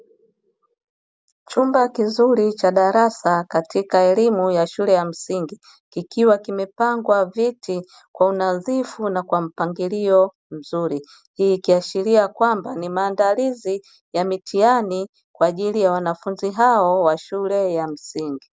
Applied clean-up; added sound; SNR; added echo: none; none; none; none.